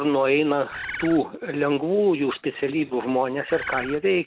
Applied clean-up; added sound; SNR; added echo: none; Bird; 10 dB; none.